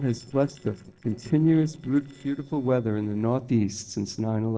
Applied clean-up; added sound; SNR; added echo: neural separator model SepFormer DNS4.